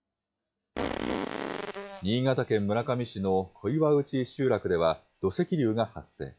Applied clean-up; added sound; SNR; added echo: classical method log-MMSE.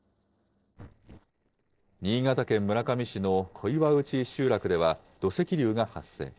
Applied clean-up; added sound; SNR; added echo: neural separator model SepFormer DNS4.